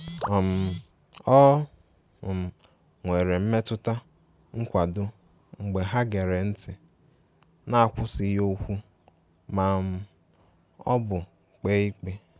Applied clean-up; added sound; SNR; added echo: none; none; none; none.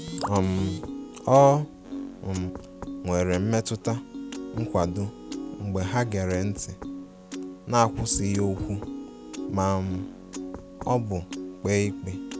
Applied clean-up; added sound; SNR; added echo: none; Piano; 10 dB; none.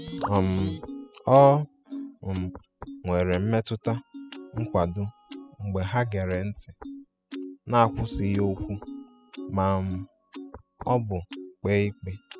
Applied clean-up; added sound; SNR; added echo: classical method spectral subtraction.